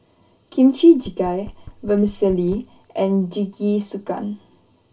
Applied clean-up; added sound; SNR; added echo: none; Knock; 20 dB; reverberation time 0.2 s.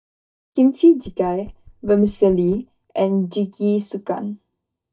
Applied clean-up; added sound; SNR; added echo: neural mask model DeepFilterNet 3.